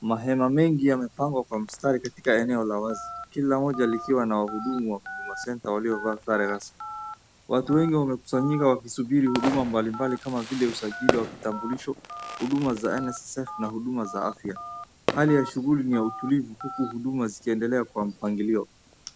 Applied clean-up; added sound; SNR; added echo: none; Telephone + Fireworks; 11 dB; none.